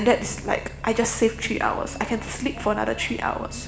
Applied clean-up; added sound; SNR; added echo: none; Bus; 12 dB; reverberation time 0.7 s.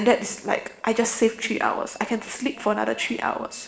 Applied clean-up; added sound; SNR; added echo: neural separator model SepFormer DNS4.